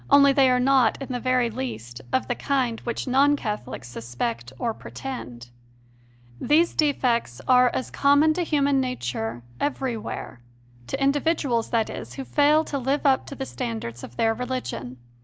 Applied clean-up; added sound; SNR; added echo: none; none; none; none.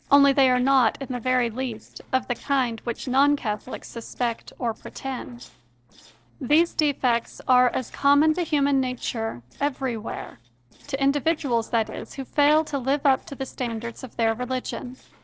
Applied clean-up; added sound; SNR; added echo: neural separator model SepFormer DNS4.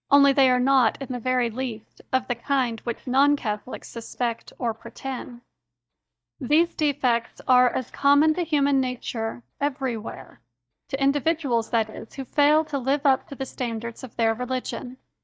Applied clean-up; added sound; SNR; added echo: neural mask model DeepFilterNet 3.